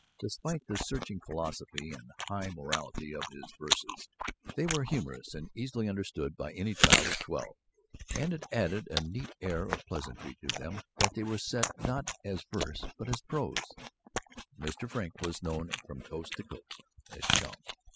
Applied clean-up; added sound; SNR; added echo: classical method spectral subtraction.